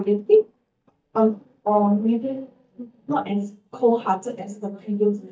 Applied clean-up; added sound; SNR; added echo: neural mask model DeepFilterNet 3.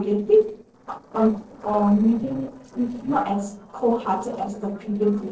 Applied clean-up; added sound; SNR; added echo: neural separator model SepFormer DNS4.